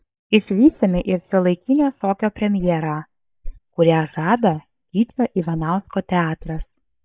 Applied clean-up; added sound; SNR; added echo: neural mask model DeepFilterNet 3.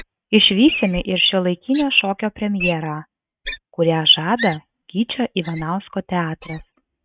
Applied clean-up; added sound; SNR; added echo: neural mask model RNNoise.